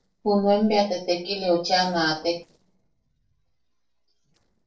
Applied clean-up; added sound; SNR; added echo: neural separator model SepFormer DNS4.